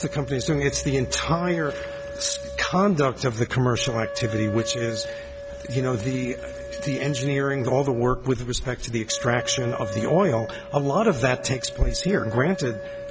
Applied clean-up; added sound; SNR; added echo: none; Wind instrument, woodwind instrument; 10 dB; none.